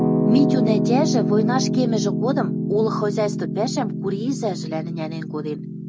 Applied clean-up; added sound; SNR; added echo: none; Piano; -1 dB; none.